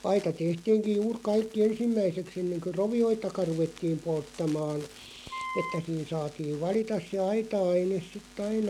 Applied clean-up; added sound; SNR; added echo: none; Wind instrument, woodwind instrument; 8 dB; none.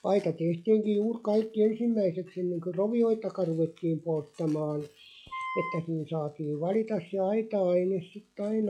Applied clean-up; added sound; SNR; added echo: classical method log-MMSE.